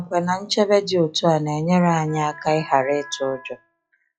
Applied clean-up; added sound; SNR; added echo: classical method log-MMSE.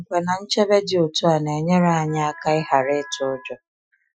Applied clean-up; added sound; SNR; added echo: classical method Wiener filter.